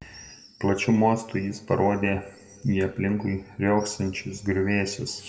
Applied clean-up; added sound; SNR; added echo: none; none; none; reverberation time 1.0 s.